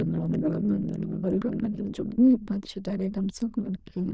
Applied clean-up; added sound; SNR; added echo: neural diffusion model UNIVERSE++.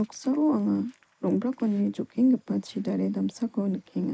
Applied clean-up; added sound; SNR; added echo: neural mask model Resemble Enhance denoiser.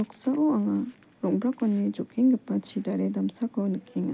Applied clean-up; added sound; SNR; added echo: none; none; none; none.